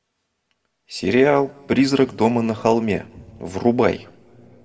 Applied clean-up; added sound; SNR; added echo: none; none; none; reverberation time 1.7 s.